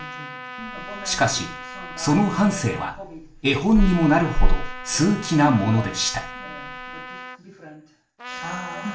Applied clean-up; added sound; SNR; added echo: none; Trumpet; 15 dB; reverberation time 0.4 s.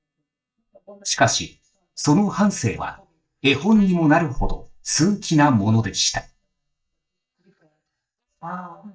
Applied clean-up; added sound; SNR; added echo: neural mask model DeepFilterNet 3.